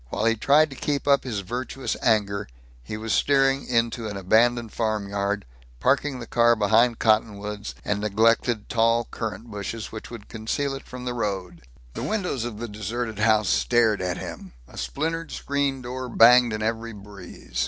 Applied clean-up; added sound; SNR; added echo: none; Cupboard open or close; 18 dB; none.